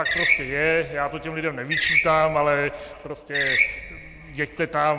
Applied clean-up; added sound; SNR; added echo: none; Screech; 2 dB; none.